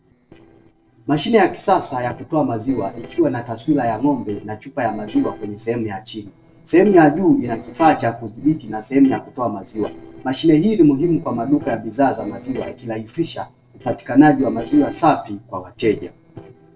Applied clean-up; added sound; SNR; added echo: neural separator model SepFormer DNS4.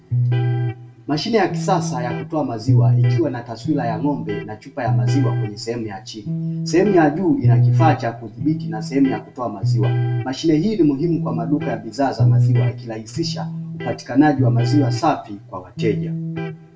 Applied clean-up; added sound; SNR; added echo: none; Electric guitar; 0 dB; reverberation time 0.2 s.